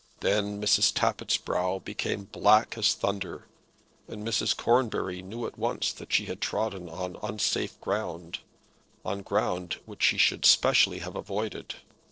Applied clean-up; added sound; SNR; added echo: neural separator model SepFormer DNS4.